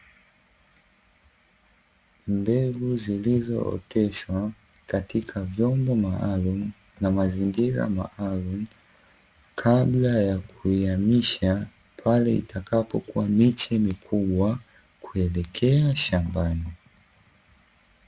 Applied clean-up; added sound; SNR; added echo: none; none; none; none.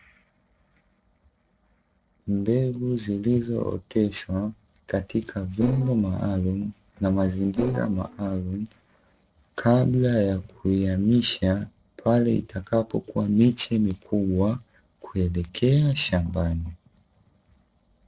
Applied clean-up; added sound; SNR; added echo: neural separator model SepFormer DNS4.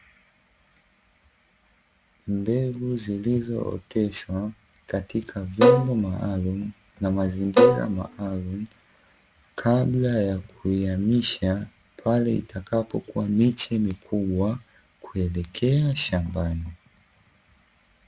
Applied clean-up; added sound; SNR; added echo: none; Bowed string instrument; -3 dB; none.